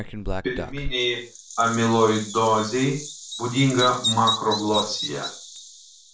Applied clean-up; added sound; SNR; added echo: none; Bird vocalization, bird call, bird song; 7 dB; reverberation time 0.3 s.